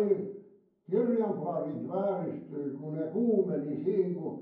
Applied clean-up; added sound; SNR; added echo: none; none; none; reverberation time 0.9 s.